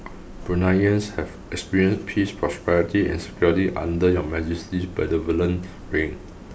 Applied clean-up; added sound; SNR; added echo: none; none; none; none.